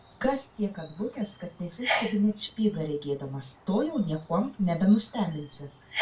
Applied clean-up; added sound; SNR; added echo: none; Sneeze; 10 dB; reverberation time 0.2 s.